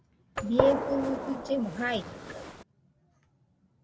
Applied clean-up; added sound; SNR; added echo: none; Gunshot, gunfire; 1 dB; none.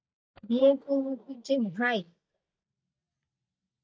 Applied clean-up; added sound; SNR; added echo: neural mask model DeepFilterNet 3.